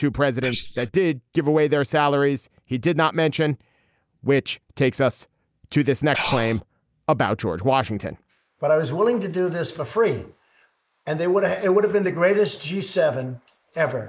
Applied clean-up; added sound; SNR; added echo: neural mask model Resemble Enhance denoiser.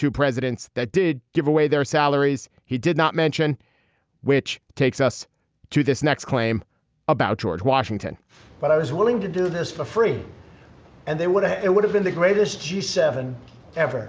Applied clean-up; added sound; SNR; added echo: none; none; none; none.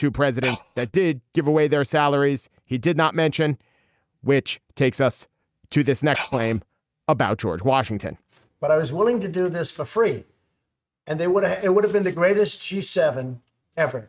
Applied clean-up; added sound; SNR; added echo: neural mask model RNNoise.